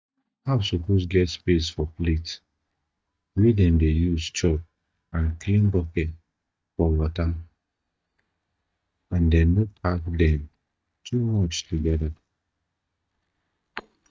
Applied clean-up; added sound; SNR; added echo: neural mask model DeepFilterNet 3.